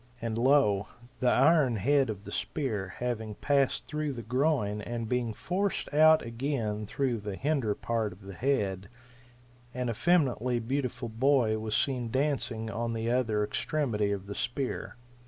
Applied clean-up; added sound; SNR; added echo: none; none; none; none.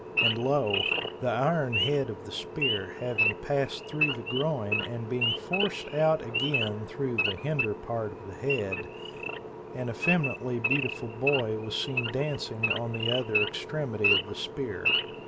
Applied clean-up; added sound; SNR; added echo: none; Idling / Wild animals; 1 dB; none.